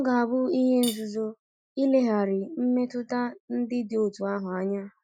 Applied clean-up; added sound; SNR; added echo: classical method Wiener filter.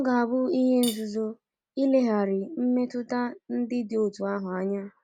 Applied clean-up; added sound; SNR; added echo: none; Cutlery, silverware / Dishes, pots, and pans; 17 dB; none.